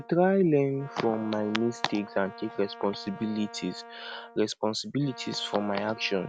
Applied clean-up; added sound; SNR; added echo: none; Brass instrument; 18 dB; none.